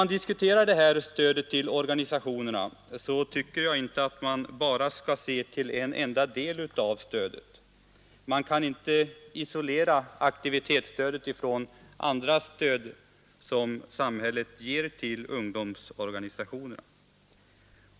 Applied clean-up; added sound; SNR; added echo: none; none; none; none.